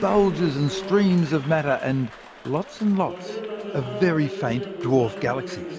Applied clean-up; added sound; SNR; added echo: none; Applause; 11 dB; none.